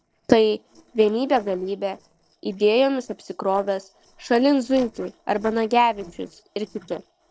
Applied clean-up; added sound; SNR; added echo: neural separator model SepFormer DNS4.